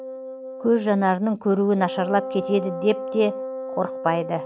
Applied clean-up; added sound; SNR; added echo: none; Wind instrument, woodwind instrument; 9 dB; none.